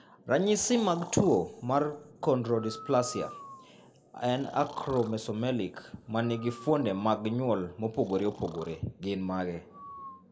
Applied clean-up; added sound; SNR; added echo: none; Breathing; 19 dB; reverberation time 1.2 s.